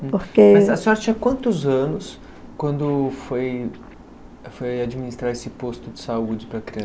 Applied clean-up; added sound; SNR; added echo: none; none; none; none.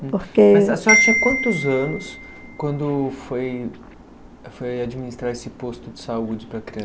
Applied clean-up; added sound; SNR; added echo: none; Marimba, xylophone; 2 dB; none.